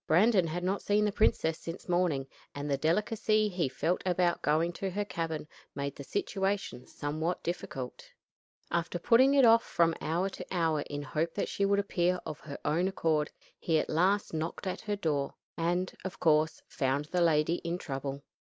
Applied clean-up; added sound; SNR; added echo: none; none; none; none.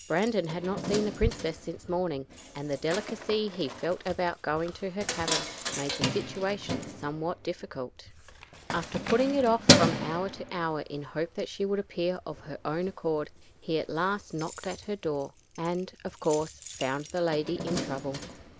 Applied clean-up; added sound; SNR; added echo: none; Keys jangling; 3 dB; none.